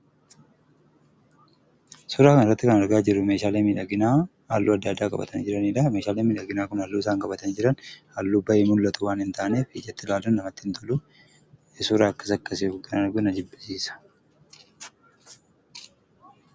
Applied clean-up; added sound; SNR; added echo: none; none; none; none.